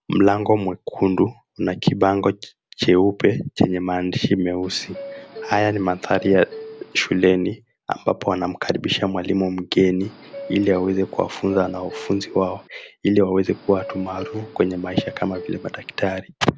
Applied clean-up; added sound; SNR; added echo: none; Subway, metro, underground; 16 dB; none.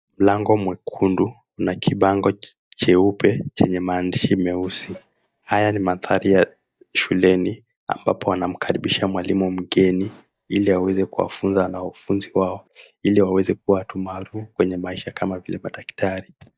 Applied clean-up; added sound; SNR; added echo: neural mask model DeepFilterNet 3.